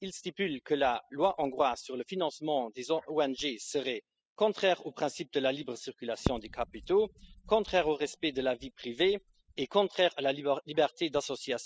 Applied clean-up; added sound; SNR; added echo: classical method spectral subtraction.